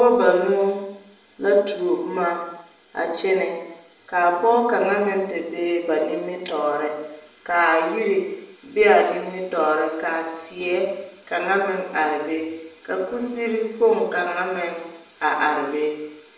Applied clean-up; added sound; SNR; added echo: none; none; none; reverberation time 0.8 s.